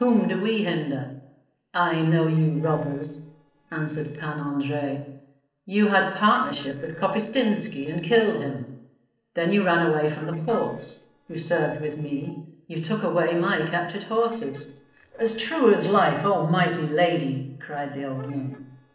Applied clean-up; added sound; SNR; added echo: neural separator model SepFormer DNS4.